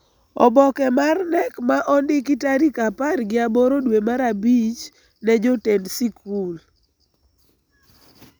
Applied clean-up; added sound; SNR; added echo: none; none; none; none.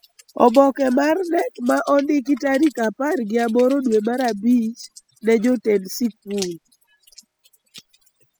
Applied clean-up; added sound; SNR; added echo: classical method spectral subtraction.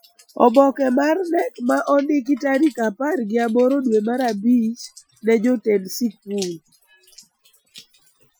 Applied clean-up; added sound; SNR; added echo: classical method Wiener filter.